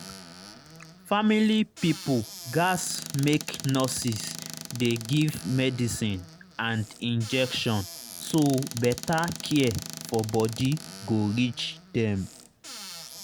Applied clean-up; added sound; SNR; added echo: none; Squeak / Cupboard open or close; 13 dB; none.